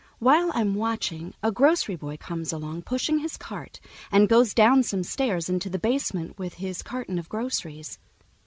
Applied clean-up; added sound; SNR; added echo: none; none; none; none.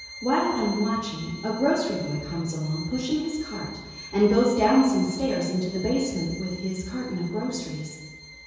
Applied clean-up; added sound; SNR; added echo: none; Bowed string instrument; 16 dB; reverberation time 1.2 s.